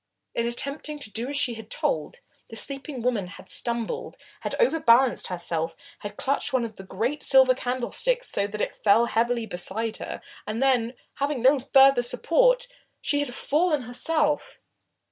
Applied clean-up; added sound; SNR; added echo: none; none; none; none.